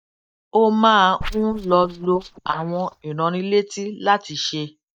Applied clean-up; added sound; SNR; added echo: neural mask model DeepFilterNet 3.